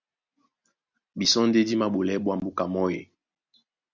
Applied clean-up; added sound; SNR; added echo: none; none; none; none.